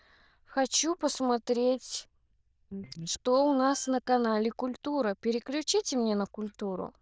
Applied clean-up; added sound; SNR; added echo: neural diffusion model UNIVERSE++.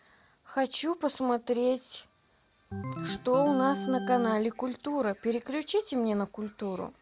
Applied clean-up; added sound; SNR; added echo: none; Organ; 8 dB; none.